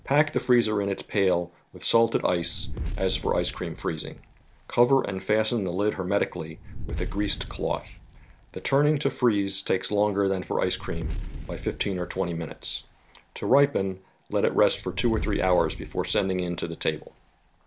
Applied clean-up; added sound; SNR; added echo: none; Fire; 11 dB; none.